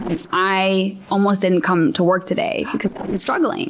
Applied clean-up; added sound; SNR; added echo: neural separator model SepFormer DNS4.